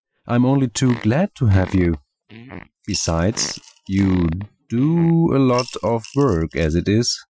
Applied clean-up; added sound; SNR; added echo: classical method Wiener filter.